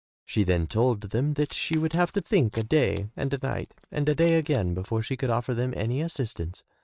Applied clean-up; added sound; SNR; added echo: neural mask model RNNoise.